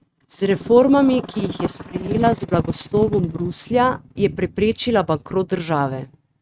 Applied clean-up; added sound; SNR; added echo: neural mask model RNNoise.